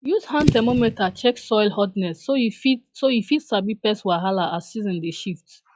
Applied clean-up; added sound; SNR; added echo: classical method log-MMSE.